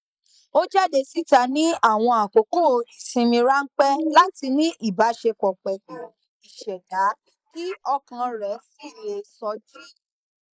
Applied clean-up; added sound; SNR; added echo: neural mask model Resemble Enhance denoiser.